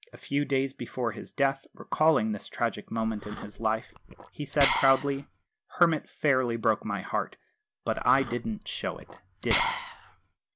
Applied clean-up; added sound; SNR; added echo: none; Liquid; 6 dB; none.